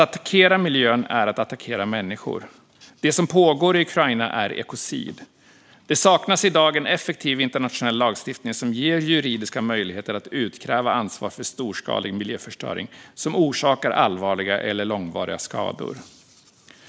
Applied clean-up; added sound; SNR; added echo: none; none; none; none.